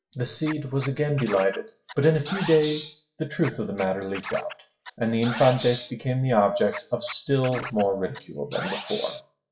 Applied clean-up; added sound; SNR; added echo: classical method WPE with log-MMSE.